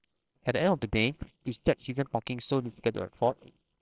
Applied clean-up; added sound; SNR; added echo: neural separator model SepFormer WHAMR!.